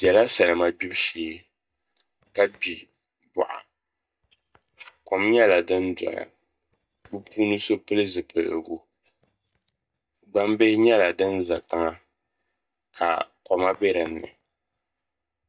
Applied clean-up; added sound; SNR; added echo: neural mask model DeepFilterNet 3.